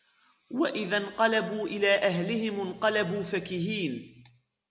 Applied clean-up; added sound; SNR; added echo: none; none; none; none.